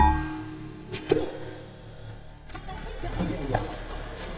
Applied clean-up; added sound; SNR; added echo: neural mask model DeepFilterNet 3.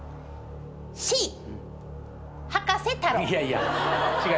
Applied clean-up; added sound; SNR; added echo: none; none; none; none.